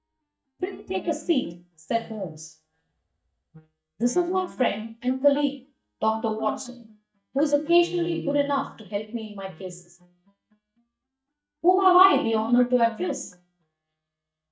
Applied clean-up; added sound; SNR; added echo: neural mask model DeepFilterNet 3.